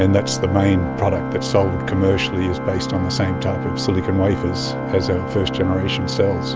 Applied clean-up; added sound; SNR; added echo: none; Organ; 5 dB; none.